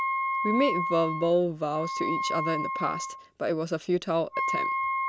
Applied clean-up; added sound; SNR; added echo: none; Wind instrument, woodwind instrument; 2 dB; none.